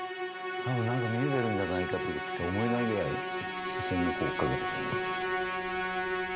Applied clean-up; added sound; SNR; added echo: none; Musical instrument; 0 dB; none.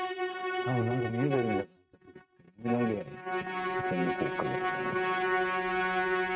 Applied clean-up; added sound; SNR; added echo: neural mask model RNNoise.